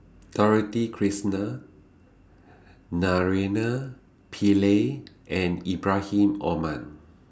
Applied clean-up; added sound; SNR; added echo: none; none; none; none.